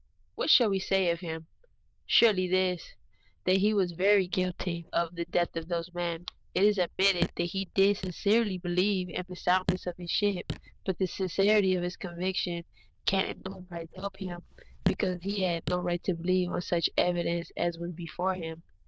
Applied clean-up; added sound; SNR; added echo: neural diffusion model UNIVERSE++.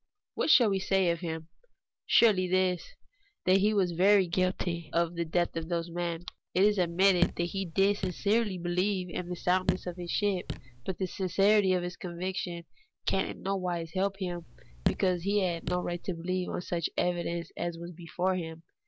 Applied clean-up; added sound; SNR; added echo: none; Raindrop / Drip; 7 dB; none.